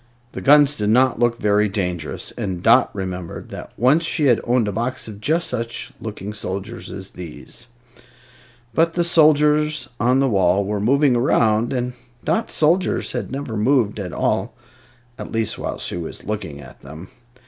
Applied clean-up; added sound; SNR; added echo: none; none; none; none.